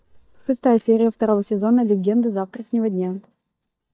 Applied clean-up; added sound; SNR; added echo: neural mask model DeepFilterNet 3.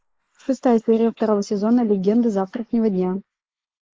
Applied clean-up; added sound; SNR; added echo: neural mask model Resemble Enhance denoiser.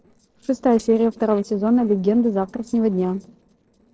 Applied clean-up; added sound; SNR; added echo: neural separator model SepFormer DNS4.